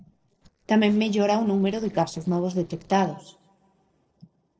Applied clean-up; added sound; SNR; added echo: neural separator model SepFormer DNS4.